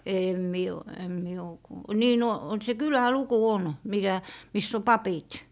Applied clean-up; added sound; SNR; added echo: none; none; none; none.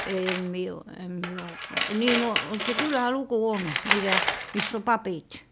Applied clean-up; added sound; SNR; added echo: none; Tools; 3 dB; none.